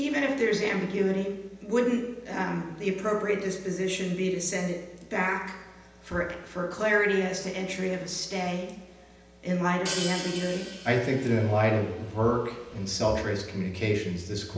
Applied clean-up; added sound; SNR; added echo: none; Hi-hat; 11 dB; reverberation time 0.9 s.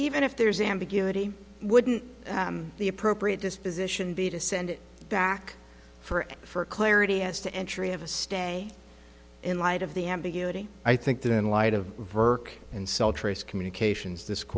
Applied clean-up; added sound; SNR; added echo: none; none; none; none.